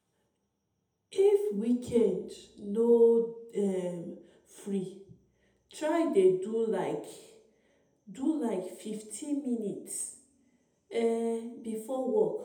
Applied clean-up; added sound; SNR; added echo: none; none; none; reverberation time 0.7 s.